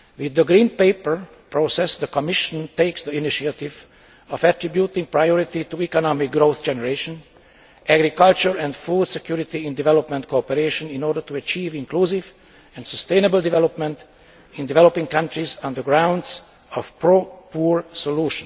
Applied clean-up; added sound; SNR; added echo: none; none; none; none.